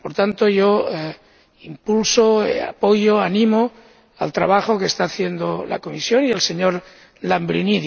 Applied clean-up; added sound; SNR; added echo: none; none; none; none.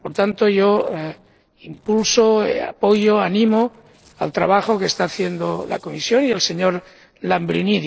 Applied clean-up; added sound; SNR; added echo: neural separator model SepFormer DNS4.